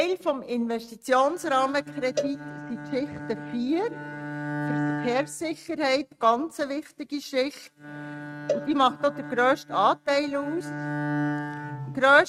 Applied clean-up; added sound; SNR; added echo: neural mask model RNNoise.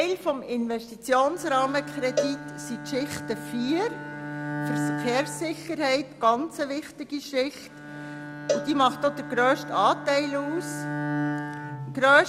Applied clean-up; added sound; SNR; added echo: none; Bowed string instrument + Cowbell; 7 dB; none.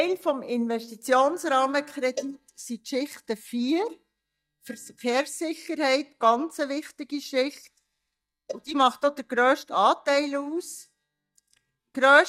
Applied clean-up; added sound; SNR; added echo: neural mask model DeepFilterNet 3.